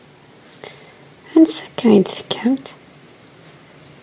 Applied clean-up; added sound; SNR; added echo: none; none; none; none.